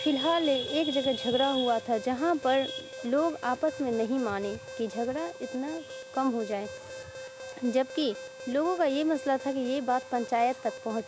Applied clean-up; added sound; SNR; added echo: none; Alarm; 14 dB; none.